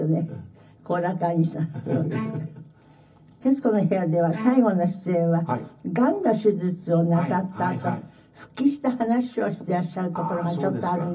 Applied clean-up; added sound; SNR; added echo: none; Bowed string instrument; 15 dB; reverberation time 0.4 s.